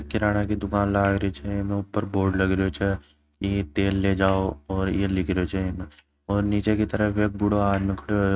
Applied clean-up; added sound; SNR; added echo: neural mask model RNNoise.